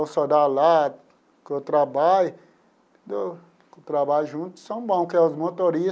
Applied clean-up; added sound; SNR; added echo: none; none; none; none.